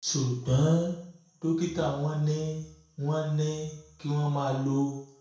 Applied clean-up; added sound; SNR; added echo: none; none; none; reverberation time 0.5 s.